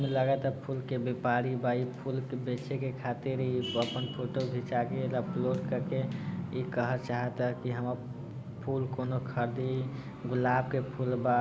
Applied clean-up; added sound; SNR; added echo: none; none; none; none.